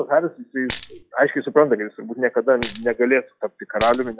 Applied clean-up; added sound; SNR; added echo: classical method log-MMSE.